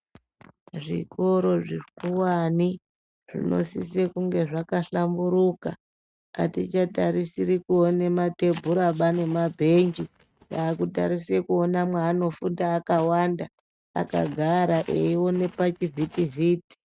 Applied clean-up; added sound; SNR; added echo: neural mask model RNNoise.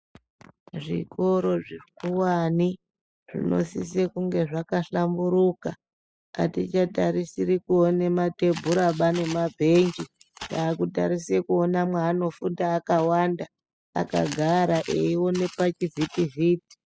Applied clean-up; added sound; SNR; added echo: classical method spectral subtraction.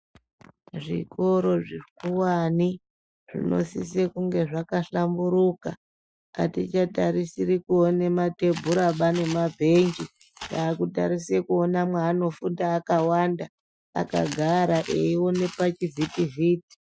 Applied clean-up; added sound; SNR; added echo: classical method Wiener filter.